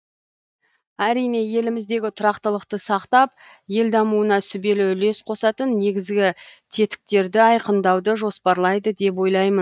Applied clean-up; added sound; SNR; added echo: neural mask model DeepFilterNet 3.